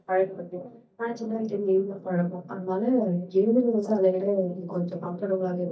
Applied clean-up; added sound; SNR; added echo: neural mask model DeepFilterNet 3.